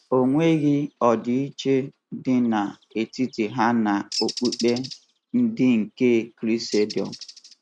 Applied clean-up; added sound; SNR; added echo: neural mask model RNNoise.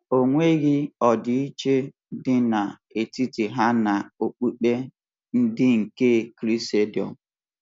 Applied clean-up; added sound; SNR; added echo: none; none; none; none.